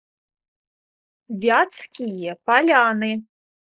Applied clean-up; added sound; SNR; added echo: neural mask model Resemble Enhance denoiser.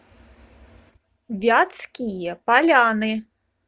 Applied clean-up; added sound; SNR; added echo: none; none; none; none.